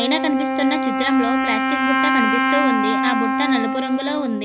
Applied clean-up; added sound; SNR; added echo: none; Wind instrument, woodwind instrument; -3 dB; none.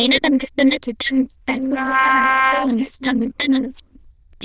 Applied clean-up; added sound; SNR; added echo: neural diffusion model UNIVERSE++.